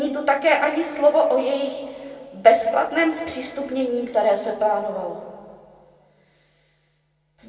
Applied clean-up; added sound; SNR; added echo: none; none; none; reverberation time 1.9 s.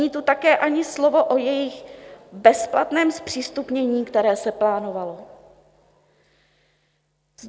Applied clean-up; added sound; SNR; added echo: none; none; none; none.